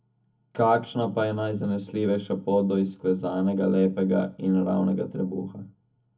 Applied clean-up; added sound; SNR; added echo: none; none; none; reverberation time 0.3 s.